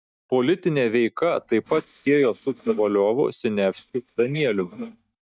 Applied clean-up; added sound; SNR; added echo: neural mask model DeepFilterNet 3.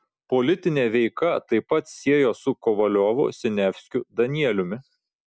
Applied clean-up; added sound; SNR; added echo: none; none; none; none.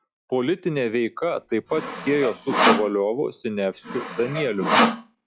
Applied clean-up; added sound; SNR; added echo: classical method log-MMSE.